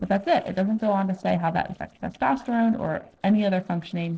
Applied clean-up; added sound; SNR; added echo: neural separator model SepFormer DNS4.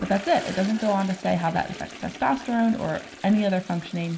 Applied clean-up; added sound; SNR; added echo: none; Toilet flush; 15 dB; reverberation time 0.6 s.